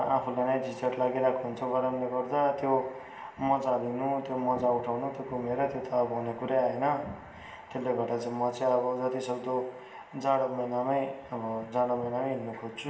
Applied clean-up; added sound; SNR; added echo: none; none; none; reverberation time 0.9 s.